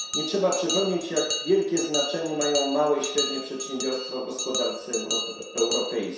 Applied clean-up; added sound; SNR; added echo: none; Bell; 5 dB; reverberation time 0.7 s.